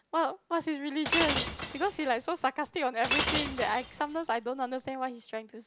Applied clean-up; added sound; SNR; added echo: none; Shatter; 3 dB; none.